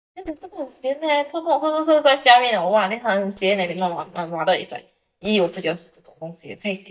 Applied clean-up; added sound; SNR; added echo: neural mask model DeepFilterNet 3.